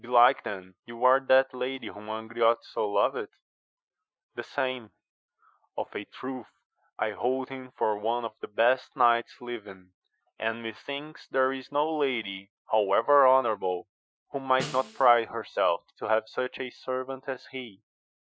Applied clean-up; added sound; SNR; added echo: classical method Wiener filter.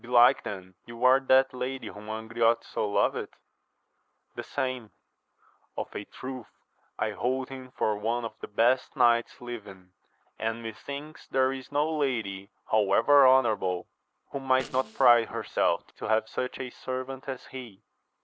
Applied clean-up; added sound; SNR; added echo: neural separator model SepFormer DNS4.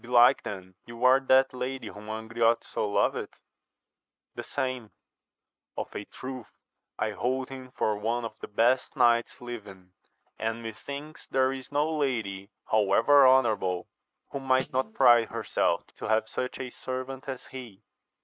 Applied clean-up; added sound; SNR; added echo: neural mask model RNNoise.